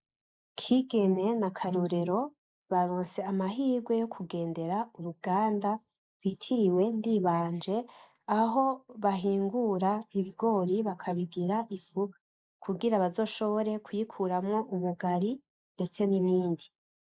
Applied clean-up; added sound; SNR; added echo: neural mask model Resemble Enhance denoiser.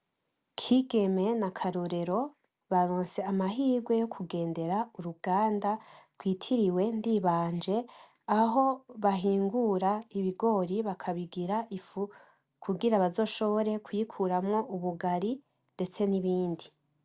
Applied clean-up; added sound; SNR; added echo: none; none; none; none.